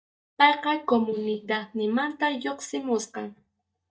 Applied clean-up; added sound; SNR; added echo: neural mask model DeepFilterNet 3.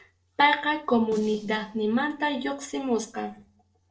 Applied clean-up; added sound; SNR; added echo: neural separator model SepFormer DNS4.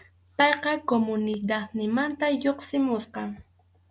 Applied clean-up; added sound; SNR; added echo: none; none; none; none.